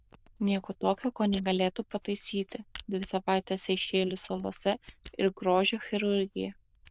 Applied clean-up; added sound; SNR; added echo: neural diffusion model UNIVERSE++.